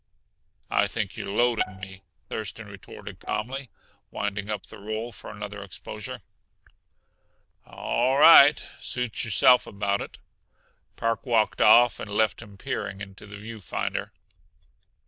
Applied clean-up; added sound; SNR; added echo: neural diffusion model UNIVERSE++.